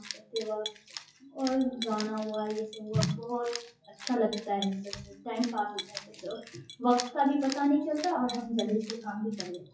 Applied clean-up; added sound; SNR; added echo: classical method WPE with log-MMSE.